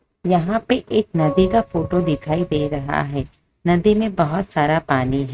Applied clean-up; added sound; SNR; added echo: neural mask model RNNoise.